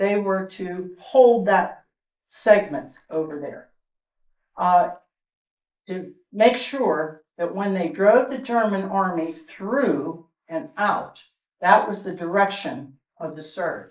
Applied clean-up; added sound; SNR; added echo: neural mask model Resemble Enhance denoiser.